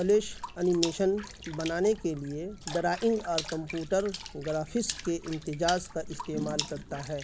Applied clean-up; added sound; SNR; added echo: none; Water / Splash, splatter; 11 dB; none.